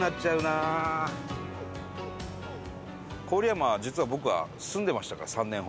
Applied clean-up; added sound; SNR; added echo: none; none; none; none.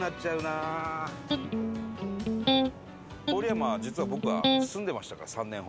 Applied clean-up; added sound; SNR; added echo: none; Electric guitar; -4 dB; none.